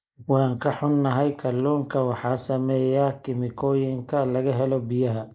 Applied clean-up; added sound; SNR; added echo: neural mask model Resemble Enhance denoiser.